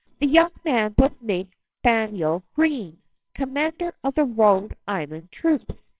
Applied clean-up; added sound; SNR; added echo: neural separator model SepFormer WHAMR!.